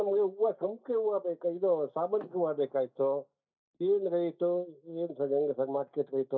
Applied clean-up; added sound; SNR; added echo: neural mask model DeepFilterNet 3.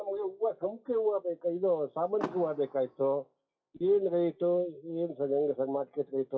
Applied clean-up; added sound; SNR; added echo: classical method WPE with log-MMSE.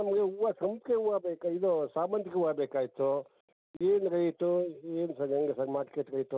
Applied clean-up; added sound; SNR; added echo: none; none; none; none.